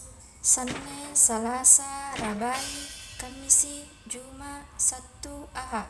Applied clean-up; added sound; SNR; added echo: none; Hi-hat + Tools; 15 dB; none.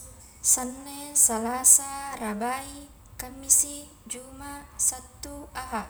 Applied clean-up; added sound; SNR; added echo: none; none; none; none.